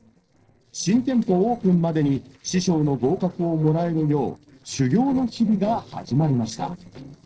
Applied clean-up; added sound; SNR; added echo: neural separator model SepFormer DNS4.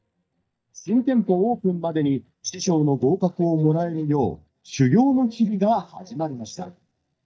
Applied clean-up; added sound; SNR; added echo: neural mask model DeepFilterNet 3.